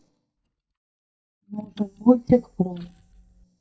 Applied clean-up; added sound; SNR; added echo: neural mask model DeepFilterNet 3.